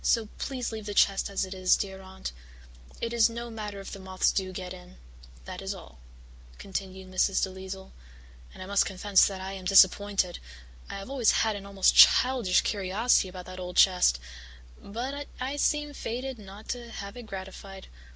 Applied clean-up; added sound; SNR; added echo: none; none; none; none.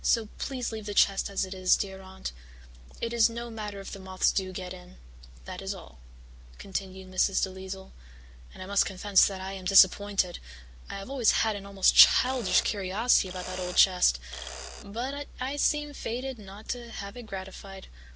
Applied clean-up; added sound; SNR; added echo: none; Mechanisms; 12 dB; none.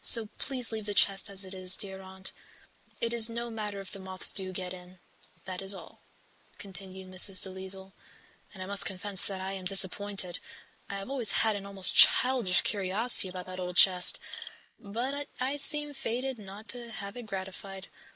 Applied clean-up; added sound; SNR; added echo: neural mask model Resemble Enhance denoiser.